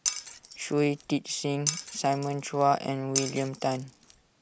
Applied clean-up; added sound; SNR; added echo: none; Glass; 7 dB; none.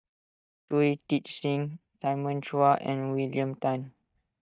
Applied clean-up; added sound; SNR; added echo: neural mask model DeepFilterNet 3.